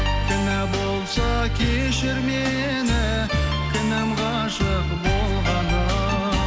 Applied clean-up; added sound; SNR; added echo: none; none; none; none.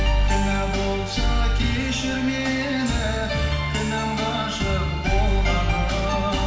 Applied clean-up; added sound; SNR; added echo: none; none; none; reverberation time 1.0 s.